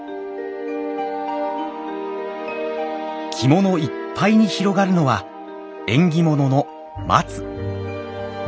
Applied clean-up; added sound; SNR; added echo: none; none; none; none.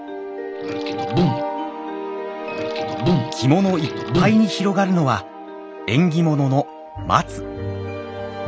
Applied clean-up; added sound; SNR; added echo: none; Liquid; 1 dB; none.